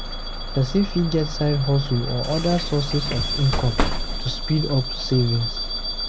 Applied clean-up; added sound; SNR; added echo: none; Bus / Alarm; 3 dB; none.